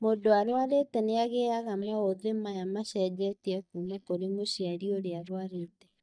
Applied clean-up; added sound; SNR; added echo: neural mask model DeepFilterNet 3.